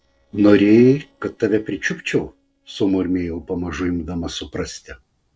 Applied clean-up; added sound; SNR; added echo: neural separator model SepFormer DNS4.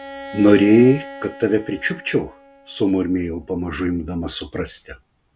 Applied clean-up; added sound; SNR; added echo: none; Bowed string instrument; 19 dB; none.